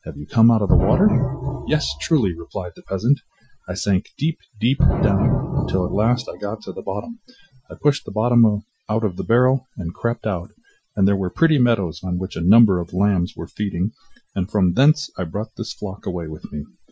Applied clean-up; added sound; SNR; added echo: classical method Wiener filter.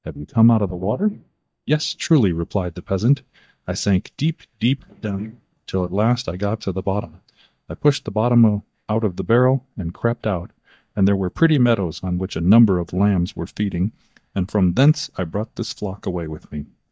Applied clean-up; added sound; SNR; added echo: neural mask model DeepFilterNet 3.